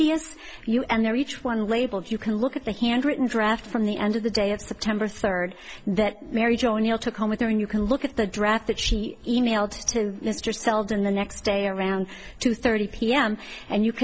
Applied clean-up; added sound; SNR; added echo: none; none; none; none.